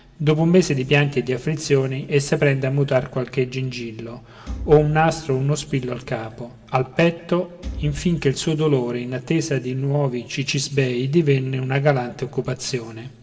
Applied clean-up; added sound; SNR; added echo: none; Thump, thud; 13 dB; reverberation time 1.2 s.